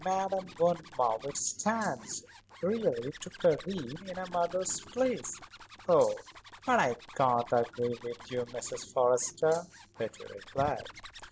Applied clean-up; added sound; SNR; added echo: none; Rattle (instrument) + Zipper (clothing); 19 dB; none.